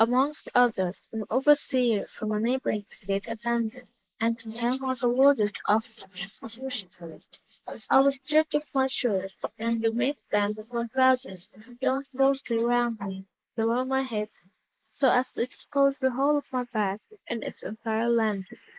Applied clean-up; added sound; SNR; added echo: neural mask model Resemble Enhance denoiser.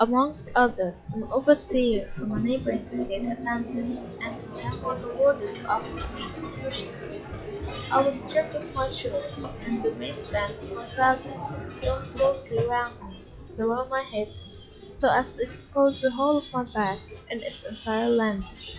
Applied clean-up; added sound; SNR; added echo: classical method log-MMSE.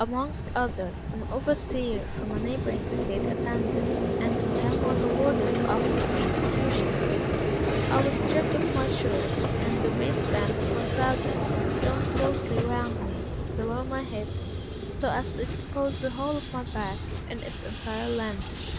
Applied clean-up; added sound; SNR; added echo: none; Vehicle; -4 dB; none.